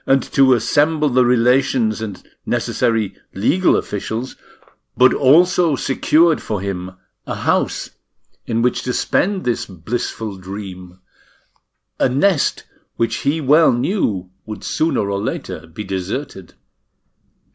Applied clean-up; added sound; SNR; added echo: none; none; none; none.